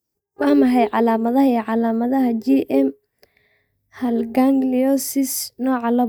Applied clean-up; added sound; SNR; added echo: neural mask model DeepFilterNet 3.